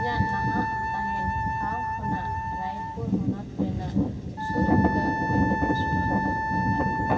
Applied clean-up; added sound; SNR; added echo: none; Wind instrument, woodwind instrument; 2 dB; reverberation time 2.4 s.